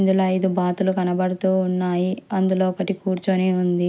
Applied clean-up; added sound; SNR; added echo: none; none; none; none.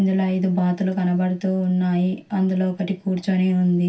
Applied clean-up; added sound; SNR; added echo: none; none; none; reverberation time 0.2 s.